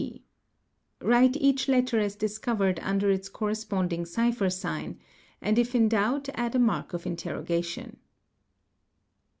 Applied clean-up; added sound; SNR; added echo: none; none; none; none.